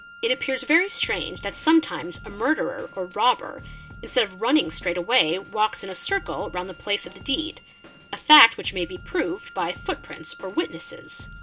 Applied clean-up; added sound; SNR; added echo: none; Wind instrument, woodwind instrument + Drum kit; 18 dB; none.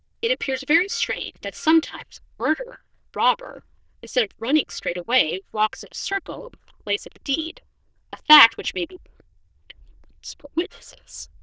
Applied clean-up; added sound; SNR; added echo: neural diffusion model UNIVERSE++.